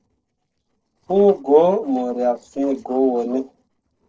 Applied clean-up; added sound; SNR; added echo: neural separator model SepFormer DNS4.